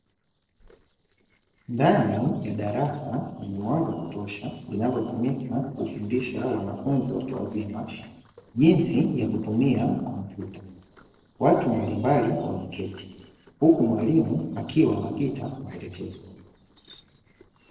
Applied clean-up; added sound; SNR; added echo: neural separator model SepFormer DNS4.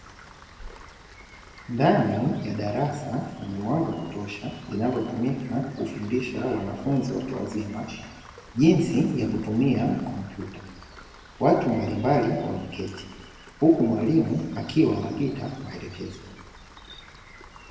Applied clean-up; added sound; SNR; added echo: none; Rain; 20 dB; reverberation time 1.2 s.